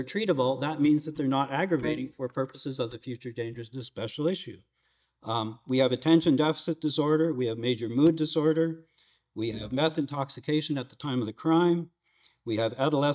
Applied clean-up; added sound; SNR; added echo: neural mask model DeepFilterNet 3.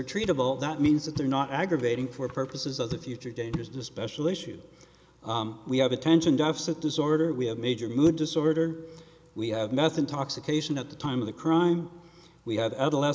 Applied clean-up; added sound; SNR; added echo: none; none; none; none.